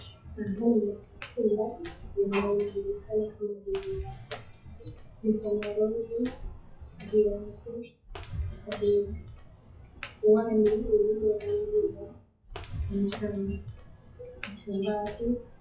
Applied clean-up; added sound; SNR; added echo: classical method WPE with log-MMSE.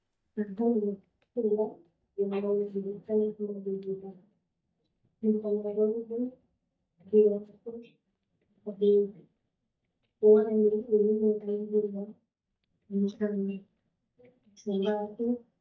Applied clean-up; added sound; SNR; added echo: neural mask model DeepFilterNet 3.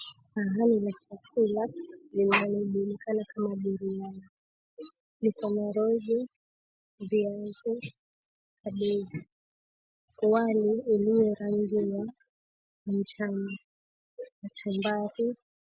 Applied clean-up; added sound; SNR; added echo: none; none; none; none.